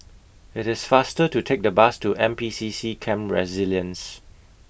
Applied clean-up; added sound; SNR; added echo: none; none; none; none.